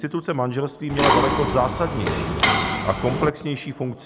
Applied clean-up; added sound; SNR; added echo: none; Mechanisms; -2 dB; none.